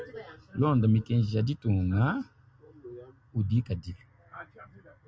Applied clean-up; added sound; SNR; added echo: none; none; none; none.